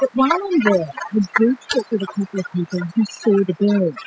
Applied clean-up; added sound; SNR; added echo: classical method spectral subtraction.